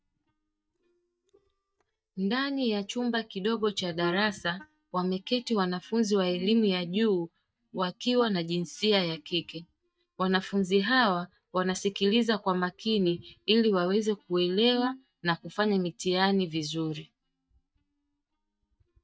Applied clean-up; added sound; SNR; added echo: neural mask model DeepFilterNet 3.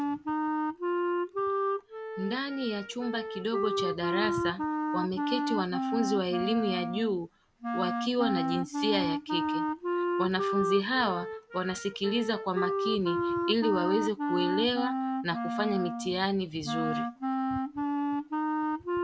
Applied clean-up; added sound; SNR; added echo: none; Wind instrument, woodwind instrument; -1 dB; none.